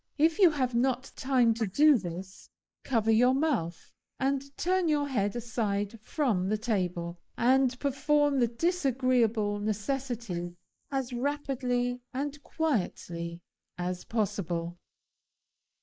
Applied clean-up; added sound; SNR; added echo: neural mask model Resemble Enhance denoiser.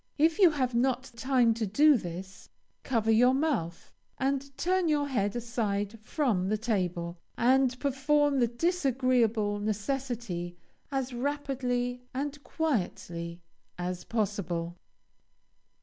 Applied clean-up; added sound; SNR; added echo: none; none; none; none.